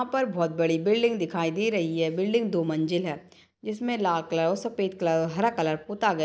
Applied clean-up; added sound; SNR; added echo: none; none; none; none.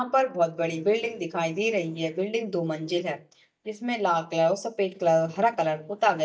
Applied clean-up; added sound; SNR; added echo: neural mask model DeepFilterNet 3.